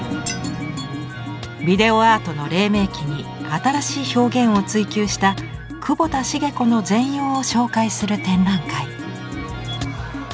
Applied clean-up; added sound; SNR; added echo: none; Shatter; 12 dB; none.